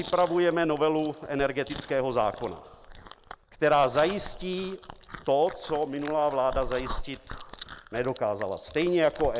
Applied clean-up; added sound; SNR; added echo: none; Chewing, mastication; 13 dB; none.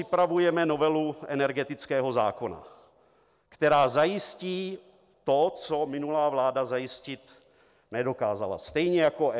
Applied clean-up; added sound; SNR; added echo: none; none; none; none.